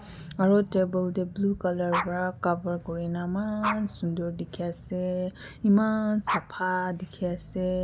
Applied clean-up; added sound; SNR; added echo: none; Dog; 12 dB; none.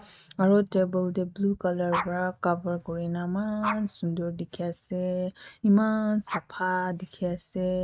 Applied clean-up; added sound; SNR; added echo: neural mask model RNNoise.